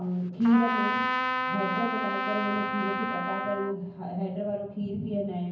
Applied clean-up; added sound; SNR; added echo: none; Trumpet; 1 dB; reverberation time 0.9 s.